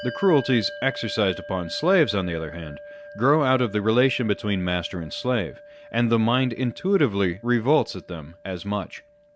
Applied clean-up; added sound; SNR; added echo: none; Bell; 17 dB; none.